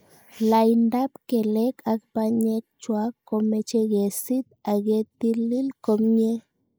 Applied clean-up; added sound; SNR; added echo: neural mask model Resemble Enhance denoiser.